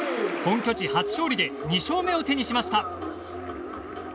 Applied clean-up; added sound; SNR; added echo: none; none; none; none.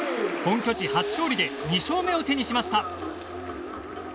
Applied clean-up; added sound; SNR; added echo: none; Rattle + Hiss; 14 dB; none.